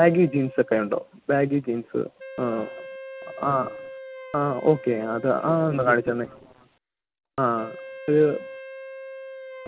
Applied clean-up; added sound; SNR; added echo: none; Wind instrument, woodwind instrument; 16 dB; none.